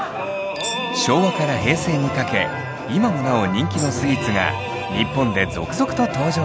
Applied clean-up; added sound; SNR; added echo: none; Tambourine; 13 dB; none.